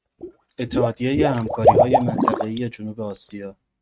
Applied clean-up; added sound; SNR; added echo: neural mask model RNNoise.